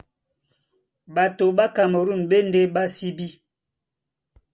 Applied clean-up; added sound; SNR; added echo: none; none; none; none.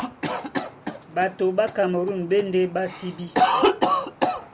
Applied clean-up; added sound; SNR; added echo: none; Cough; 0 dB; none.